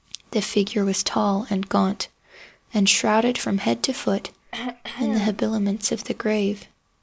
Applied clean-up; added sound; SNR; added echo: none; Cough; 9 dB; none.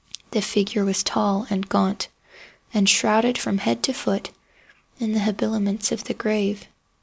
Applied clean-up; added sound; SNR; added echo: none; none; none; none.